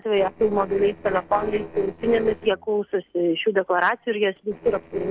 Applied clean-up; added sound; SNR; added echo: neural separator model SepFormer DNS4.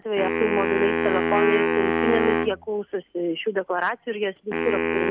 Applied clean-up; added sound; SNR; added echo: none; Wind instrument, woodwind instrument; -1 dB; none.